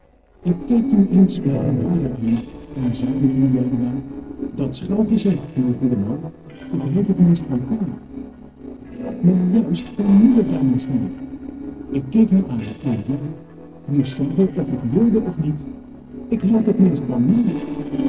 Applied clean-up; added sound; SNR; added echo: neural separator model SepFormer DNS4.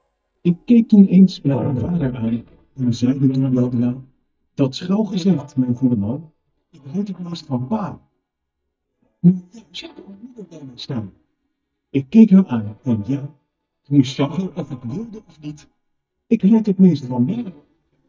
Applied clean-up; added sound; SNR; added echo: neural mask model DeepFilterNet 3.